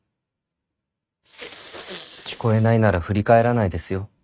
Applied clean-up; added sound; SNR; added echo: neural mask model RNNoise.